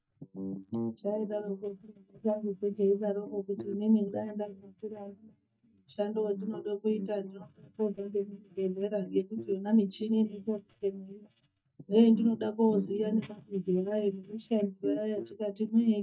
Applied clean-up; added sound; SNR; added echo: neural mask model DeepFilterNet 3.